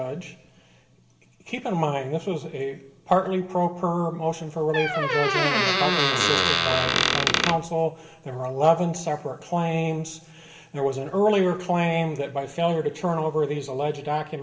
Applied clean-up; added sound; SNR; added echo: none; Squeak; -3 dB; reverberation time 1.6 s.